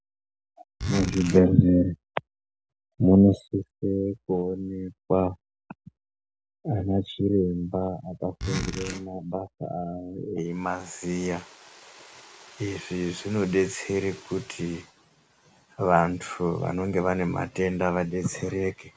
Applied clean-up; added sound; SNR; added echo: none; Zipper (clothing); 7 dB; none.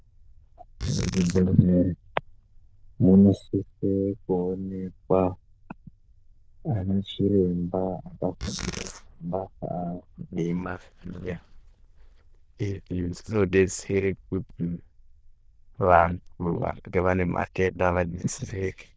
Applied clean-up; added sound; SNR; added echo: neural diffusion model UNIVERSE++.